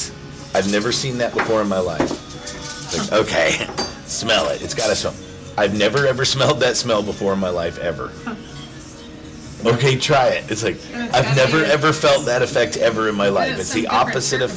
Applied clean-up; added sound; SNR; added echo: none; none; none; none.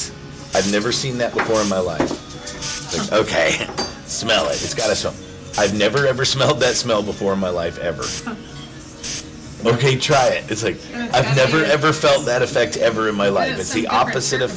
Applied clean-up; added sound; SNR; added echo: none; Hiss; 15 dB; none.